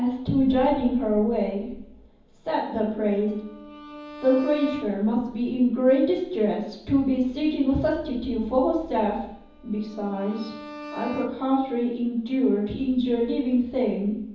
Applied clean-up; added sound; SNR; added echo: none; Bowed string instrument; 17 dB; reverberation time 0.9 s.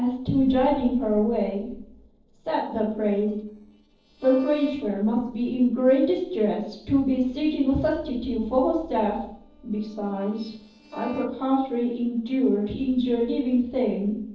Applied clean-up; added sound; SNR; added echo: neural separator model SepFormer DNS4.